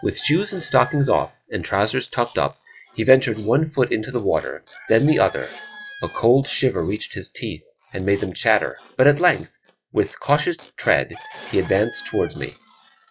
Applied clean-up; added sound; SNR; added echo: classical method log-MMSE.